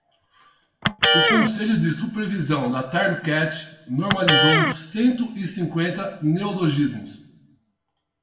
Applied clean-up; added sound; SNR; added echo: none; Electric guitar; 1 dB; reverberation time 0.7 s.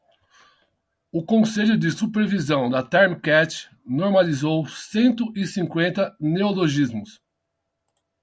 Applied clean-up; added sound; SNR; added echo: none; none; none; none.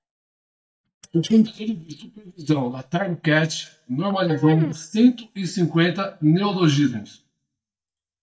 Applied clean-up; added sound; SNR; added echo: neural mask model DeepFilterNet 3.